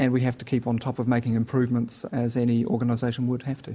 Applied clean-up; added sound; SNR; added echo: none; none; none; none.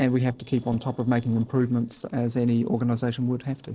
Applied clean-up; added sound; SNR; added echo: neural separator model SepFormer DNS4.